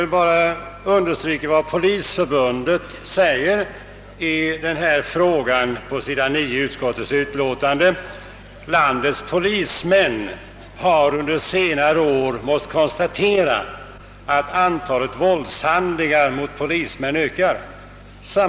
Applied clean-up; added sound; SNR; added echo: none; none; none; none.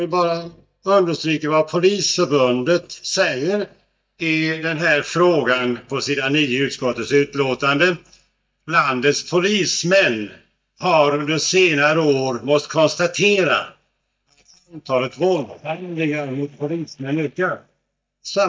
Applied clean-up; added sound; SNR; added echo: neural mask model DeepFilterNet 3.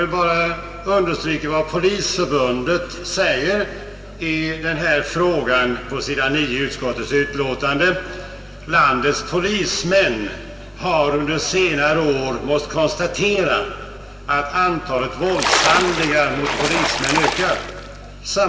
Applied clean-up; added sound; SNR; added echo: none; Splash, splatter; 2 dB; reverberation time 1.7 s.